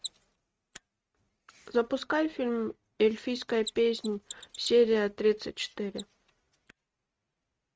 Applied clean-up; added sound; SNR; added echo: neural mask model RNNoise.